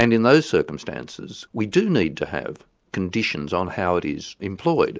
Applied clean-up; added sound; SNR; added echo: none; none; none; none.